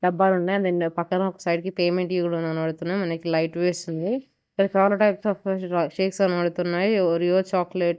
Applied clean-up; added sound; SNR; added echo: neural mask model DeepFilterNet 3.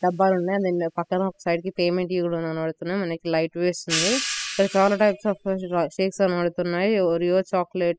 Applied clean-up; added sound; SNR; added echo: classical method spectral subtraction.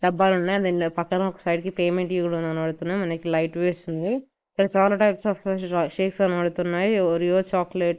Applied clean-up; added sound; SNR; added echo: neural mask model Resemble Enhance denoiser.